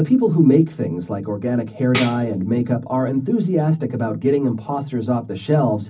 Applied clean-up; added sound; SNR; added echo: none; Tambourine; 12 dB; reverberation time 0.4 s.